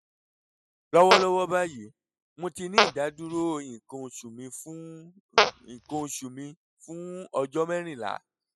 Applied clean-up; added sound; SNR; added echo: classical method spectral subtraction.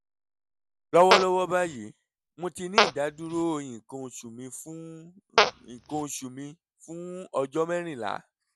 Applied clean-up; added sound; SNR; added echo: none; Fart; -1 dB; none.